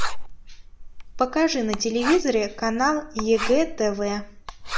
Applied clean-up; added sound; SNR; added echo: none; Writing; 5 dB; none.